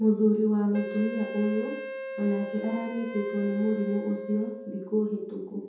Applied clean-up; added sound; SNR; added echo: none; Wind instrument, woodwind instrument; 11 dB; reverberation time 0.7 s.